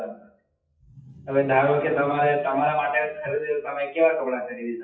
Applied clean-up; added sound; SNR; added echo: classical method WPE with log-MMSE.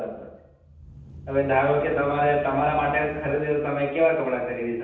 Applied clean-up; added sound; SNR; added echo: none; Engine starting / Accelerating, revving, vroom / Motor vehicle (road); 18 dB; reverberation time 0.9 s.